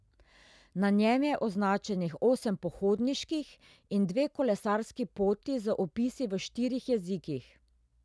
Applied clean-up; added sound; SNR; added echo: none; none; none; none.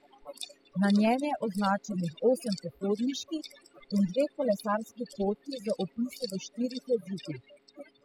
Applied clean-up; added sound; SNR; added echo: classical method spectral subtraction.